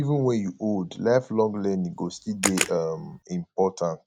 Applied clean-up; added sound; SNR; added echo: none; Camera; 6 dB; none.